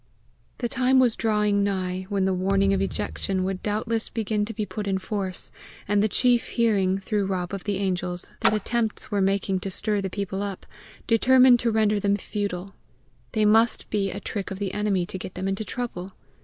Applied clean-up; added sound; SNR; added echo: none; Splash, splatter + Thump, thud; 11 dB; none.